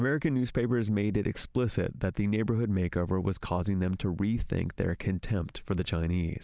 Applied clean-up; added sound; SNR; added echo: none; none; none; none.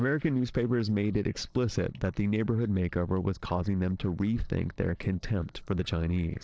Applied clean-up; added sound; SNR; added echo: neural separator model SepFormer DNS4.